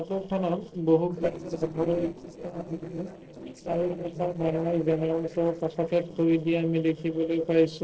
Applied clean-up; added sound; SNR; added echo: neural separator model SepFormer DNS4.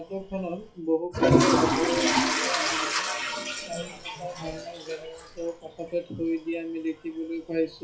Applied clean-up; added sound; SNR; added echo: classical method WPE with log-MMSE.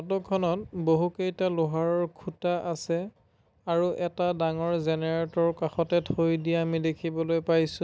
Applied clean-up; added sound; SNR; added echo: none; none; none; none.